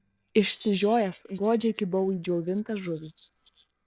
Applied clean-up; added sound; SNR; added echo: neural separator model SepFormer DNS4.